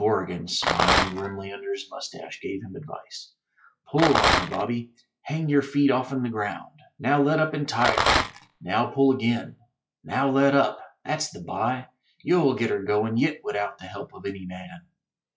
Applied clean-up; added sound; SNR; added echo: classical method log-MMSE.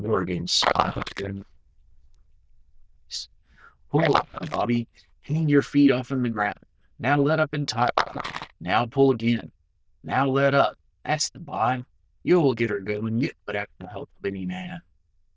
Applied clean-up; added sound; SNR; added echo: neural diffusion model UNIVERSE++.